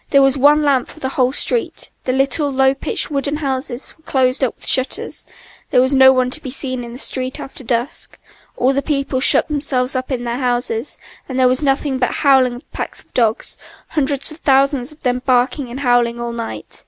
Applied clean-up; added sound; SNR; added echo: none; none; none; none.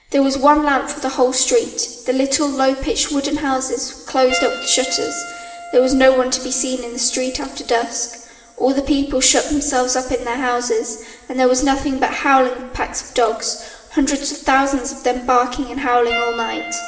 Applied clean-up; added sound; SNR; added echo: none; Piano; 16 dB; reverberation time 2.5 s.